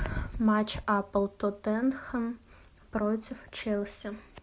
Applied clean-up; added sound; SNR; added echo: none; none; none; none.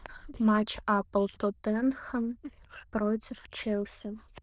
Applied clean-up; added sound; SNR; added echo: neural diffusion model UNIVERSE++.